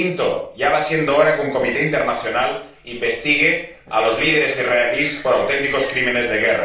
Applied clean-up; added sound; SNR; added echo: neural separator model SepFormer DNS4.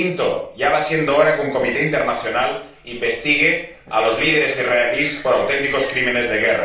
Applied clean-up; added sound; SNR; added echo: none; Livestock, farm animals, working animals; 18 dB; reverberation time 0.5 s.